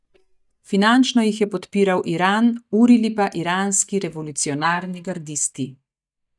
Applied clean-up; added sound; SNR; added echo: neural mask model DeepFilterNet 3.